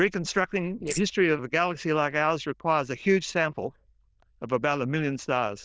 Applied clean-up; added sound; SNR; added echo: neural diffusion model UNIVERSE++.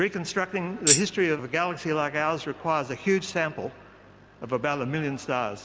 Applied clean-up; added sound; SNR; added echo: none; Tambourine; -3 dB; none.